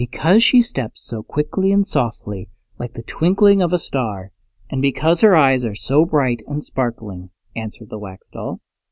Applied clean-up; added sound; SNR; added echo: none; none; none; none.